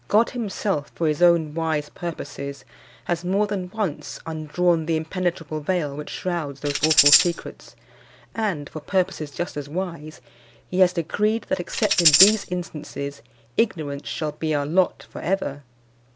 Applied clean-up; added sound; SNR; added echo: none; Tambourine; -4 dB; none.